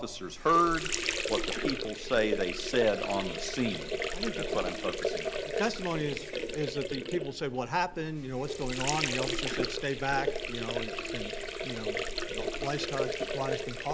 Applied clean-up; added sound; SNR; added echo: none; Sink (filling or washing) / Water; 2 dB; none.